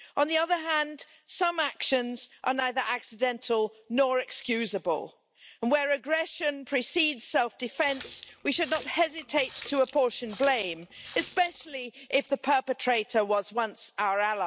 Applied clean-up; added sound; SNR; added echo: none; Water tap, faucet; 13 dB; none.